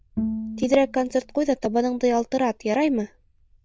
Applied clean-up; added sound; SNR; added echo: neural diffusion model UNIVERSE++.